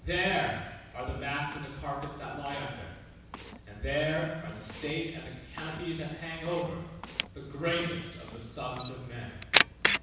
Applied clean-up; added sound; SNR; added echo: none; Camera; 2 dB; reverberation time 1.1 s.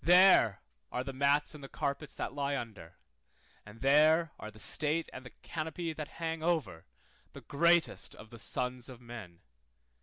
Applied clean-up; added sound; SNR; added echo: none; none; none; none.